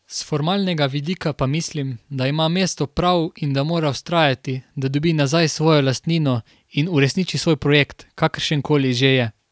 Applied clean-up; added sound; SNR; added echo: none; none; none; none.